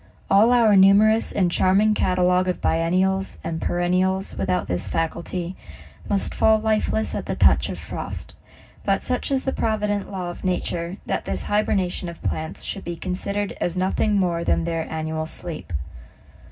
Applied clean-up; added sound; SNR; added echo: none; none; none; reverberation time 0.4 s.